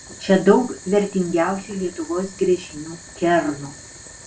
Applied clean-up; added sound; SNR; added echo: none; Boiling; 18 dB; reverberation time 0.2 s.